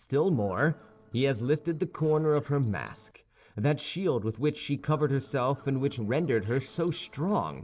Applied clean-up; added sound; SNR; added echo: neural separator model SepFormer DNS4.